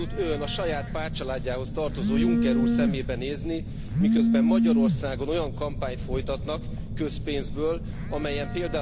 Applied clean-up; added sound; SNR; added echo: none; Telephone; -4 dB; none.